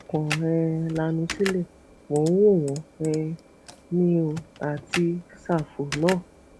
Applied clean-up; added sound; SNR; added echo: none; Computer keyboard; 14 dB; none.